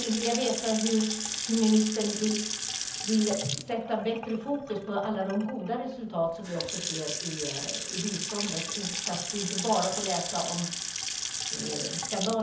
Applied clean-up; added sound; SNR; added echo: none; Sink (filling or washing) / Water tap, faucet / Splash, splatter; 4 dB; reverberation time 0.7 s.